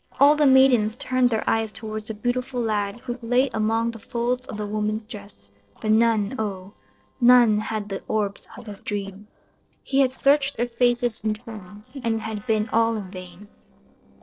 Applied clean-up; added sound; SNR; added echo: neural separator model SepFormer DNS4.